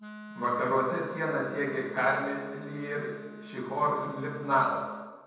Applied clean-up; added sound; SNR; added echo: none; Wind instrument, woodwind instrument; 15 dB; reverberation time 1.1 s.